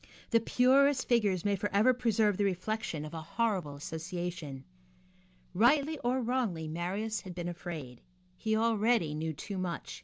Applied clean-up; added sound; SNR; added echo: none; none; none; none.